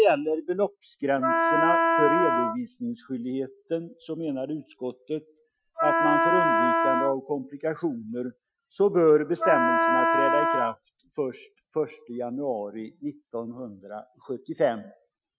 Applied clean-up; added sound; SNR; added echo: classical method Wiener filter.